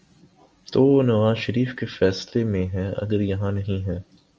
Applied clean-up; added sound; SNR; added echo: none; none; none; none.